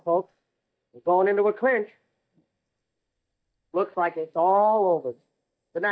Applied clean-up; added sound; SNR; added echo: neural mask model DeepFilterNet 3.